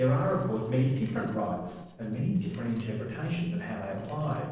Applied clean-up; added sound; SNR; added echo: neural separator model SepFormer DNS4.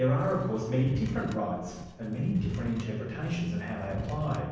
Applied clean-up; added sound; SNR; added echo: none; Wood / Tools; 9 dB; reverberation time 1.1 s.